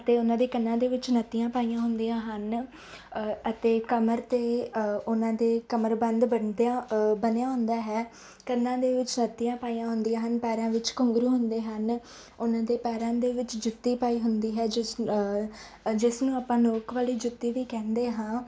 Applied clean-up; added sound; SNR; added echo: none; none; none; none.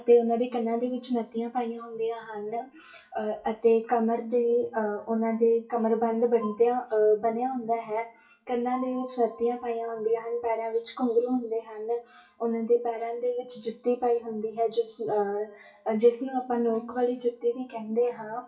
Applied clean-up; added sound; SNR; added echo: classical method WPE with log-MMSE.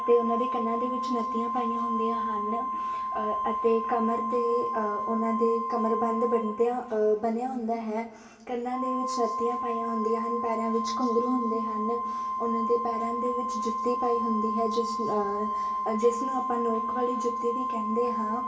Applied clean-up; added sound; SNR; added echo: none; Organ; 2 dB; reverberation time 1.6 s.